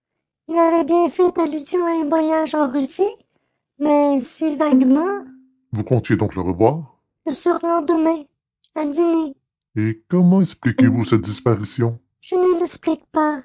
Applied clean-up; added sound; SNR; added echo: neural mask model DeepFilterNet 3.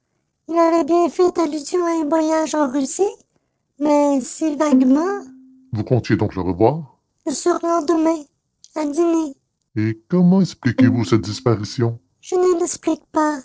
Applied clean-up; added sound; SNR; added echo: neural separator model SepFormer DNS4.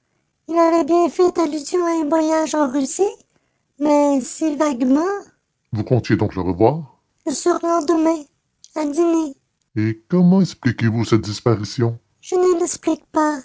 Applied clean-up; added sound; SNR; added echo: none; none; none; none.